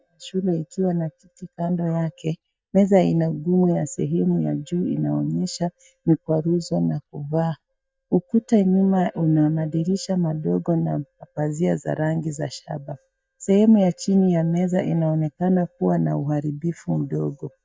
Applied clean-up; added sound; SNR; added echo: neural mask model DeepFilterNet 3.